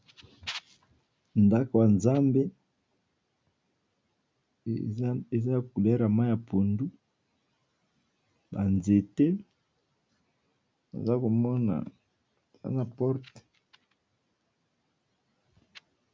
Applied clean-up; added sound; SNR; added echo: none; none; none; none.